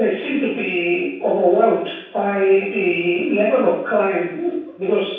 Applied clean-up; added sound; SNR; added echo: none; none; none; reverberation time 0.7 s.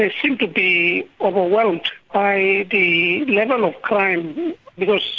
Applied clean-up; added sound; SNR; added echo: none; none; none; none.